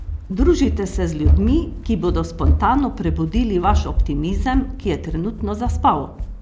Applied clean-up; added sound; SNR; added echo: none; Run; 1 dB; none.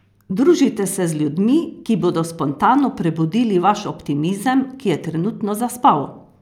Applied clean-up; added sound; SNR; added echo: none; none; none; none.